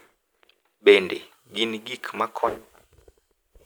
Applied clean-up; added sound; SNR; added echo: none; none; none; none.